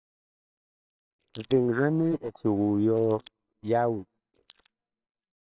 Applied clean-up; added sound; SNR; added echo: neural separator model SepFormer WHAMR!.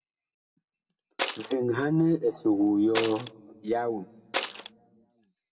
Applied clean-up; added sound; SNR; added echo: none; Shatter; 4 dB; reverberation time 1.3 s.